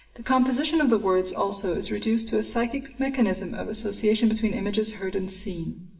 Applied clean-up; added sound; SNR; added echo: none; none; none; reverberation time 1.4 s.